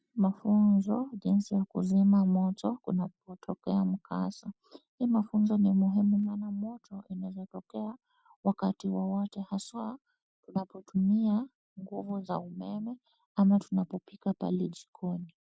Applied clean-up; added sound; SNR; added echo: none; none; none; none.